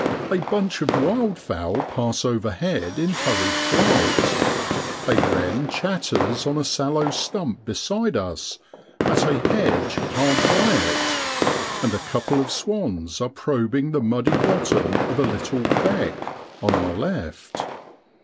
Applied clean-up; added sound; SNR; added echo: none; Fireworks + Tools; 1 dB; none.